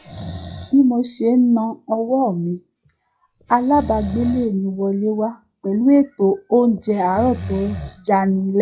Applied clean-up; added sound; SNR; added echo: classical method log-MMSE.